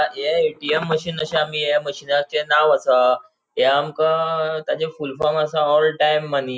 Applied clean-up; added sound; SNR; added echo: none; none; none; none.